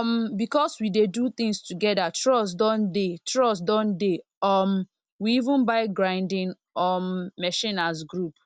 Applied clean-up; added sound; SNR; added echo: none; none; none; none.